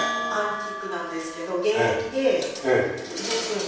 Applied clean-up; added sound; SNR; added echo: none; Bell; 9 dB; reverberation time 0.9 s.